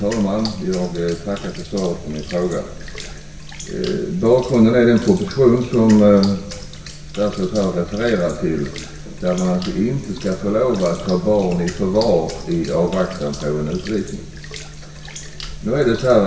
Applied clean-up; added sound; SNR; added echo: none; Bathtub (filling or washing) / Water; 19 dB; reverberation time 0.9 s.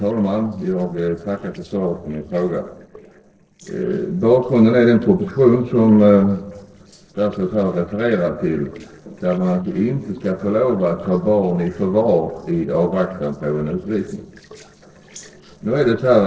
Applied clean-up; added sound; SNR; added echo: neural separator model SepFormer DNS4.